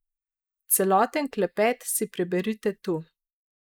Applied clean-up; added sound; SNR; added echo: neural mask model Resemble Enhance denoiser.